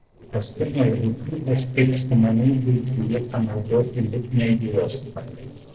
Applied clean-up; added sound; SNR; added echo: neural separator model SepFormer DNS4.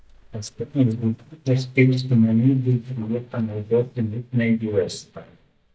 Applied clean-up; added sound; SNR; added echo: neural mask model DeepFilterNet 3.